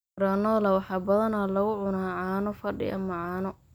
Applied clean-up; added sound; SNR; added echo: none; none; none; none.